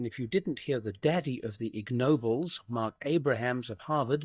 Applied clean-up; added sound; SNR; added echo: neural mask model DeepFilterNet 3.